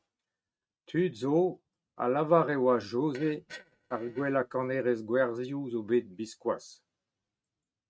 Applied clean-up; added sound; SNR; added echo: neural mask model RNNoise.